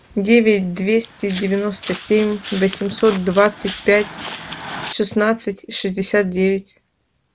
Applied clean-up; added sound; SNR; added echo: none; Walk, footsteps; 12 dB; none.